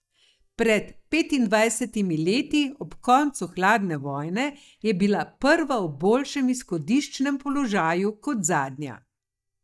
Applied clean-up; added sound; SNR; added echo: neural mask model DeepFilterNet 3.